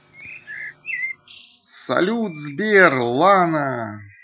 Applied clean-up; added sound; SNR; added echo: classical method Wiener filter.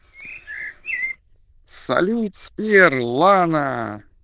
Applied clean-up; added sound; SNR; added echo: neural diffusion model UNIVERSE++.